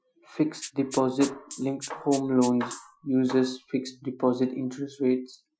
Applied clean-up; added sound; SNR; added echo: classical method Wiener filter.